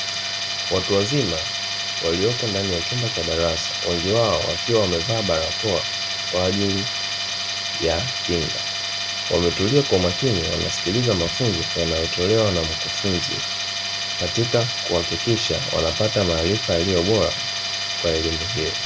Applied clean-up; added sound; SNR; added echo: none; Tools; 2 dB; none.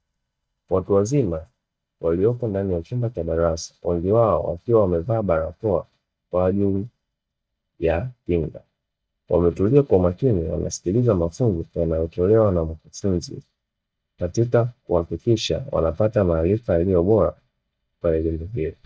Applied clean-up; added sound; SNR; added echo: neural mask model DeepFilterNet 3.